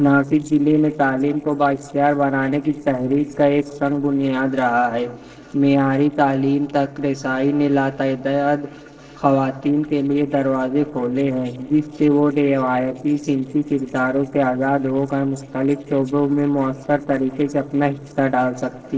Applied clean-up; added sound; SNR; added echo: neural separator model SepFormer DNS4.